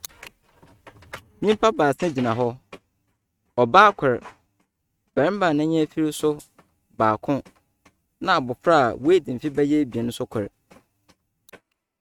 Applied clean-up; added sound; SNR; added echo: neural mask model RNNoise.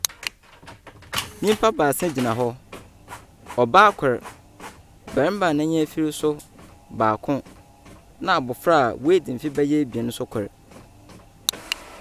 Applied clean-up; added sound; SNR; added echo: none; Printer; 18 dB; none.